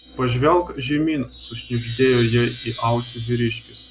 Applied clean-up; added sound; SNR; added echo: none; Wind chime; 5 dB; none.